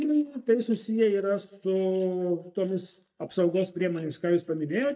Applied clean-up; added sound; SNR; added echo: neural mask model DeepFilterNet 3.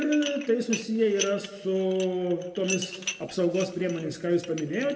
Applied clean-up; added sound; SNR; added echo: none; Dishes, pots, and pans; 12 dB; reverberation time 1.4 s.